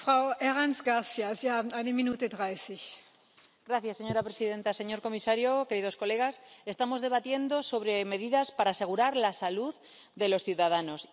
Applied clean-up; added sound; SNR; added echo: none; none; none; none.